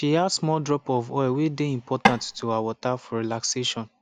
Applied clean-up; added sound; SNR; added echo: none; Tap / Wood; -2 dB; none.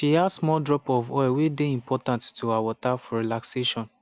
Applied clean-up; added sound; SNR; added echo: none; none; none; none.